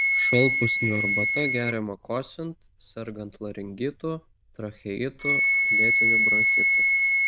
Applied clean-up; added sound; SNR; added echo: neural diffusion model UNIVERSE++.